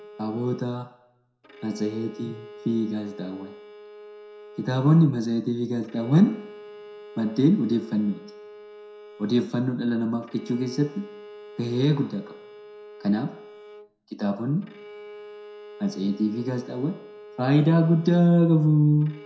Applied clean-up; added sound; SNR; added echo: none; Bowed string instrument; 19 dB; reverberation time 0.5 s.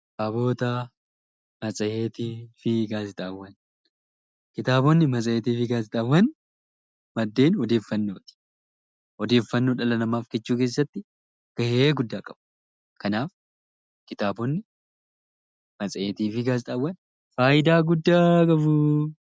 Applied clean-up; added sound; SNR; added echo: none; none; none; none.